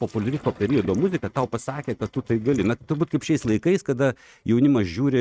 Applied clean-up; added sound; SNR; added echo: neural mask model RNNoise.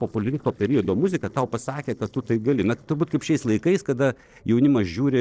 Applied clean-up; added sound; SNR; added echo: neural separator model SepFormer DNS4.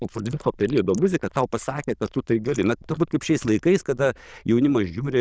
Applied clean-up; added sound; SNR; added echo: neural diffusion model UNIVERSE++.